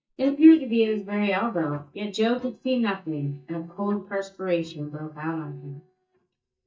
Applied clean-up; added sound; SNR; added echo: neural mask model DeepFilterNet 3.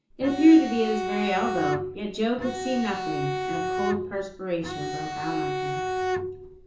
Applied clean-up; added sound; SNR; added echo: none; Bowed string instrument; 4 dB; reverberation time 0.7 s.